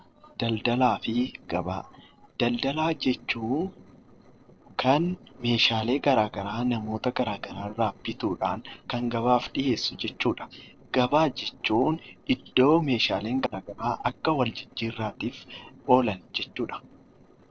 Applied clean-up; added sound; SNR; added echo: neural separator model SepFormer DNS4.